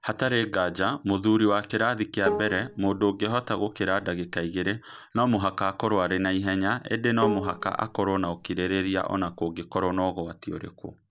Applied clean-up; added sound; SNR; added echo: none; Bowed string instrument; 9 dB; none.